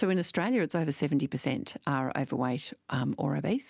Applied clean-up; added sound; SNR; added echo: none; none; none; none.